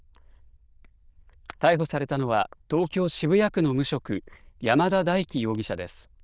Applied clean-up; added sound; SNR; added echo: neural diffusion model UNIVERSE++.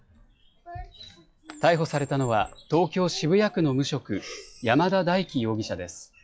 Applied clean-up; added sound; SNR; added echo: classical method log-MMSE.